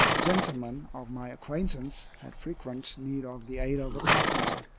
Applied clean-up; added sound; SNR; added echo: none; Livestock, farm animals, working animals; -3 dB; none.